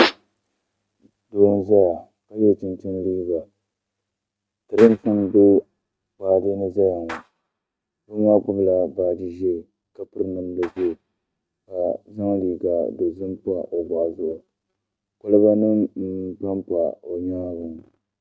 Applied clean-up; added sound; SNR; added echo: neural mask model RNNoise.